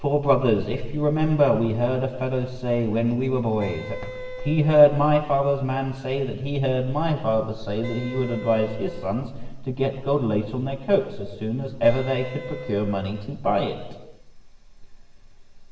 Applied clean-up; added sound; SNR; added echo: none; Wind instrument, woodwind instrument; 14 dB; reverberation time 1.1 s.